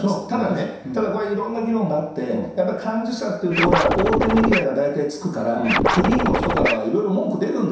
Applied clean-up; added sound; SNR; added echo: none; Scratching (performance technique); -1 dB; reverberation time 0.7 s.